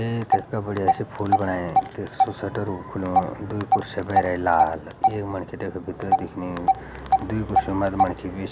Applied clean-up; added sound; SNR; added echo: none; Telephone; -3 dB; none.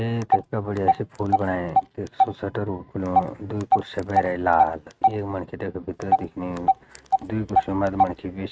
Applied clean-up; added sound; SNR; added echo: neural mask model RNNoise.